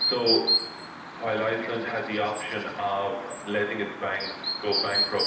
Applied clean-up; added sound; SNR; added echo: none; Chirp, tweet; 2 dB; reverberation time 0.8 s.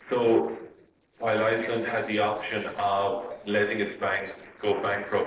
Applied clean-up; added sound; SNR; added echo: neural separator model SepFormer DNS4.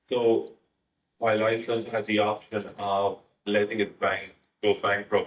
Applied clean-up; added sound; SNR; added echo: neural mask model DeepFilterNet 3.